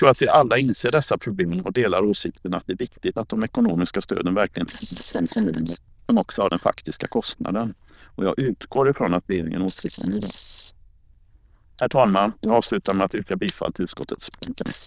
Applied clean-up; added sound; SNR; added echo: neural diffusion model UNIVERSE++.